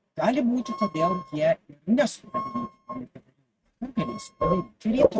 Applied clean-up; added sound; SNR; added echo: neural mask model RNNoise.